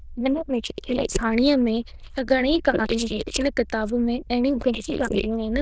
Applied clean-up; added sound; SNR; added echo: neural diffusion model UNIVERSE++.